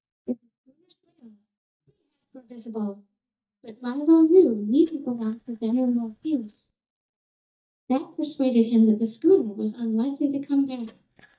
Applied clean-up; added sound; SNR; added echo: neural mask model DeepFilterNet 3.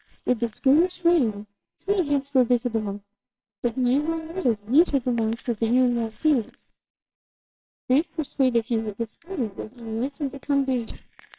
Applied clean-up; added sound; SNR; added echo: neural separator model SepFormer WHAMR!.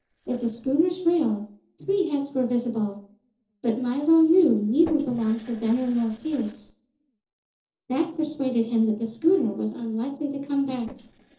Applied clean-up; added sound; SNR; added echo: neural separator model SepFormer DNS4.